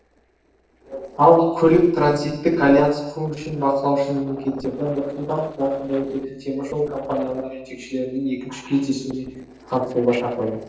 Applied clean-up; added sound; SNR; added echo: neural separator model SepFormer DNS4.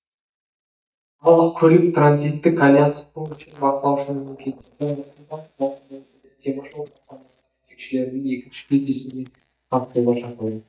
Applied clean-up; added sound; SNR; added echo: neural mask model DeepFilterNet 3.